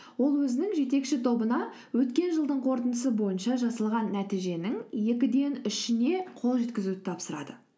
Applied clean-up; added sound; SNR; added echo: none; none; none; none.